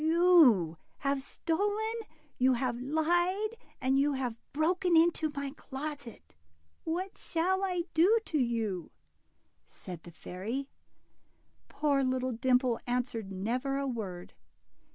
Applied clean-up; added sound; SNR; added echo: none; none; none; none.